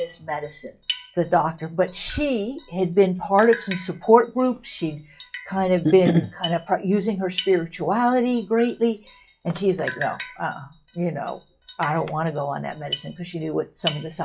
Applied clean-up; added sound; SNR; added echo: classical method log-MMSE.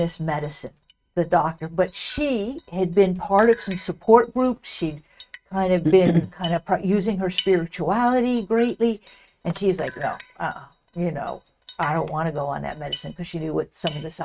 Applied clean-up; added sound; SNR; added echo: neural mask model RNNoise.